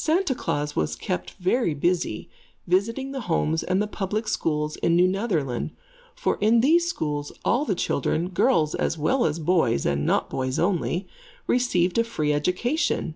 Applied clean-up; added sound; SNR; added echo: none; none; none; none.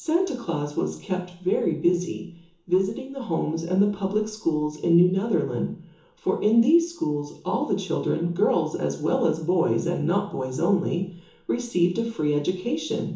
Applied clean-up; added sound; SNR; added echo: none; none; none; reverberation time 0.8 s.